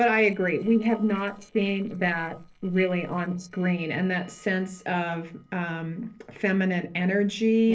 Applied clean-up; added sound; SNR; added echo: neural separator model SepFormer DNS4.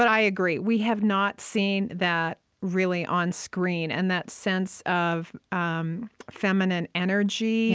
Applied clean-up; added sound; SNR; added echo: none; none; none; none.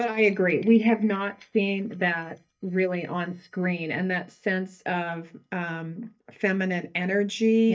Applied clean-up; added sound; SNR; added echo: neural mask model DeepFilterNet 3.